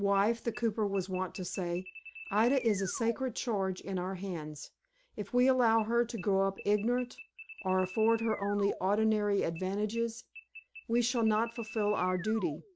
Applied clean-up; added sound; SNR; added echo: none; Alarm; 17 dB; none.